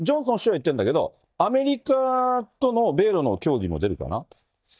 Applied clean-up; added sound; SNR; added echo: neural mask model DeepFilterNet 3.